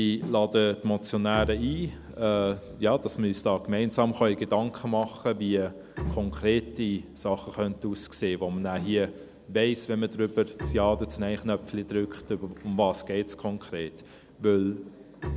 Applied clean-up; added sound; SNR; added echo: none; Bowed string instrument + Snare drum; 14 dB; none.